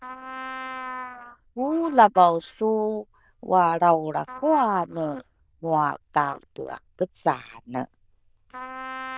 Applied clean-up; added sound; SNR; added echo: neural diffusion model UNIVERSE++.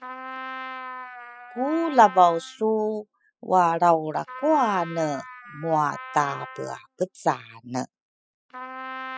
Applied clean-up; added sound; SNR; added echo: classical method spectral subtraction.